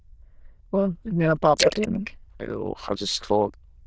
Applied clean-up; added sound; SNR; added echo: neural diffusion model UNIVERSE++.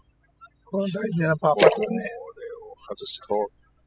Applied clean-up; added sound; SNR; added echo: classical method spectral subtraction.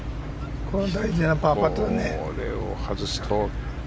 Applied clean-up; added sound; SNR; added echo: none; none; none; none.